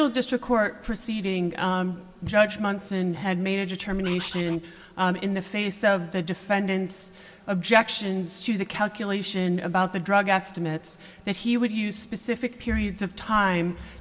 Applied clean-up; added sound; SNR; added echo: none; Bird; 14 dB; reverberation time 2.4 s.